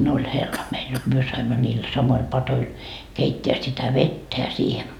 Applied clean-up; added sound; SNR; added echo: none; Cough; 15 dB; none.